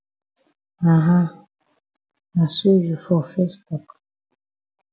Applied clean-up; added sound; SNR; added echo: none; none; none; none.